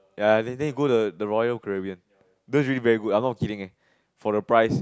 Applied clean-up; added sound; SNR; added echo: none; none; none; none.